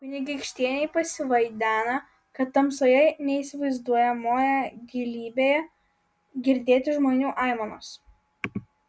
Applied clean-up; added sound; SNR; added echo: none; none; none; none.